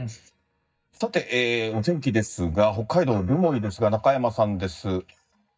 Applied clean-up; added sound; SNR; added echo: neural mask model DeepFilterNet 3.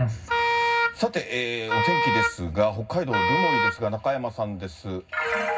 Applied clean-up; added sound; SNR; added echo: none; Wind instrument, woodwind instrument; -2 dB; reverberation time 0.4 s.